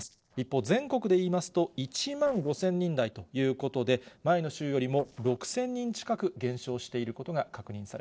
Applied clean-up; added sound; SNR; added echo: neural separator model SepFormer DNS4.